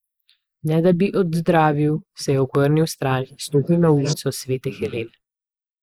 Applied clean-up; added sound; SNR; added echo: neural mask model Resemble Enhance denoiser.